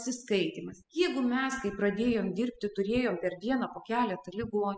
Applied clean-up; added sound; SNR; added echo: classical method spectral subtraction.